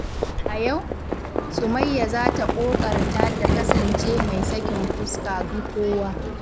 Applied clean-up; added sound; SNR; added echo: none; Livestock, farm animals, working animals; -2 dB; none.